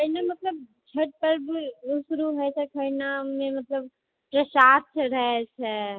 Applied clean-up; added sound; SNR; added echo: none; none; none; none.